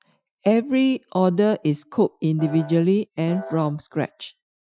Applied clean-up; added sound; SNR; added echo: classical method Wiener filter.